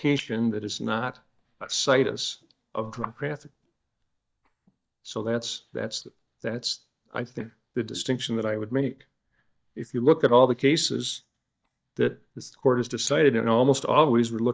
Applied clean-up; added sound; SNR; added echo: neural mask model DeepFilterNet 3.